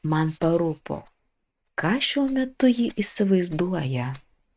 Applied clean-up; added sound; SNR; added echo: neural mask model RNNoise.